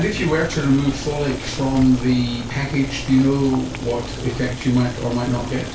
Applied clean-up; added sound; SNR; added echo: none; Boiling; 9 dB; reverberation time 0.3 s.